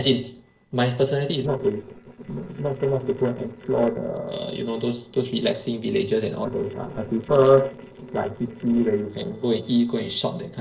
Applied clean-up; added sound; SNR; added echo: neural separator model SepFormer DNS4.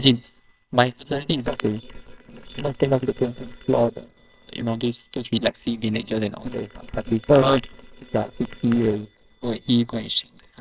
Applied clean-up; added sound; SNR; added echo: neural separator model SepFormer WHAMR!.